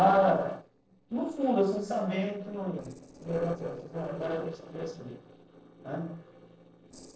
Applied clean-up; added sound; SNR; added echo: neural separator model SepFormer DNS4.